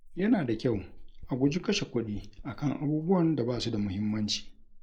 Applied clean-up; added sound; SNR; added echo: neural mask model Resemble Enhance denoiser.